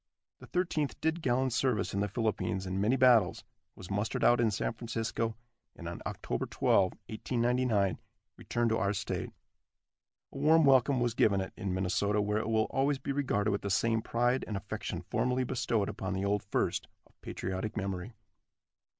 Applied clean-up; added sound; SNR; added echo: none; none; none; none.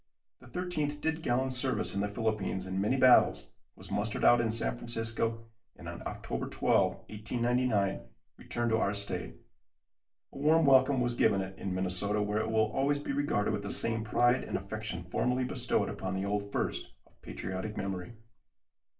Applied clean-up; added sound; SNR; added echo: none; Bathtub (filling or washing); 12 dB; reverberation time 0.3 s.